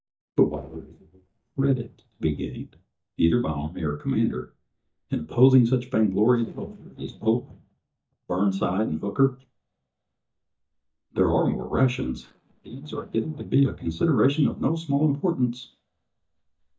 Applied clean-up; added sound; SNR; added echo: neural mask model DeepFilterNet 3.